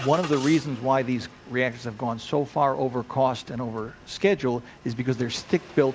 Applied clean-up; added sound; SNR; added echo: none; Engine starting; 18 dB; none.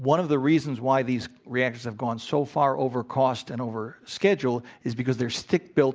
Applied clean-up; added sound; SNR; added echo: none; none; none; none.